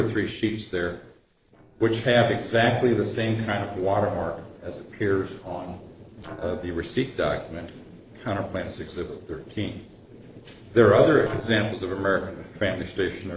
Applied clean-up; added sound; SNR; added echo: neural separator model SepFormer DNS4.